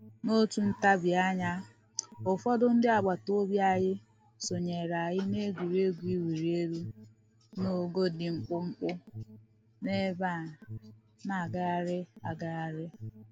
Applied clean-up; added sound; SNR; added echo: none; Alarm; 17 dB; none.